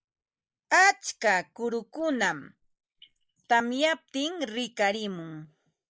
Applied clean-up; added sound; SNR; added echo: neural mask model Resemble Enhance denoiser.